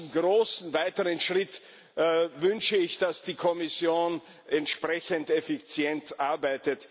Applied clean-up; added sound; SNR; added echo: none; none; none; none.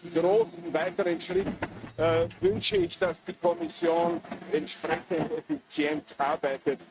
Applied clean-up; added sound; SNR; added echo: neural mask model RNNoise.